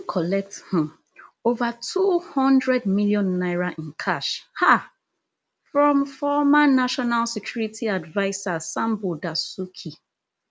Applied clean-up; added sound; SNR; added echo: none; none; none; none.